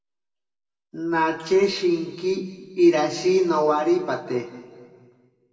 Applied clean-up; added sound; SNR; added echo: none; none; none; reverberation time 1.8 s.